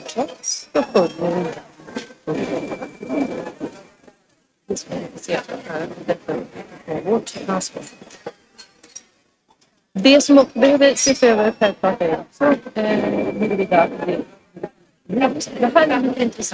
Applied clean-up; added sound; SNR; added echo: neural mask model RNNoise.